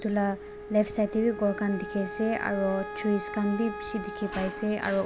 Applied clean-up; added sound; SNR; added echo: none; Wind instrument, woodwind instrument; 10 dB; none.